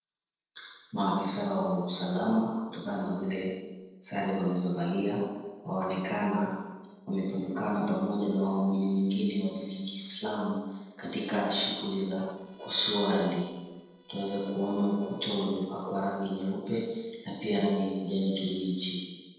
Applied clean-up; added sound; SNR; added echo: neural separator model SepFormer DNS4.